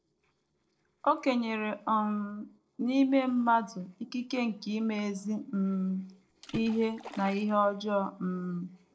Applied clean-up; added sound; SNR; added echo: neural separator model SepFormer DNS4.